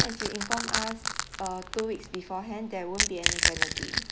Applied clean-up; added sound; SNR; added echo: none; Crack / Crushing; -5 dB; none.